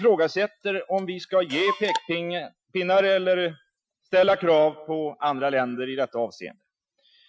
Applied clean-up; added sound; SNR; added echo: classical method Wiener filter.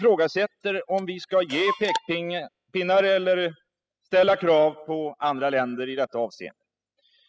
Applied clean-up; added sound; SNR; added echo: classical method spectral subtraction.